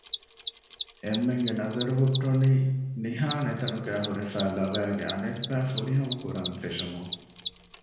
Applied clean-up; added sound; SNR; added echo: none; Mechanisms; 5 dB; reverberation time 0.9 s.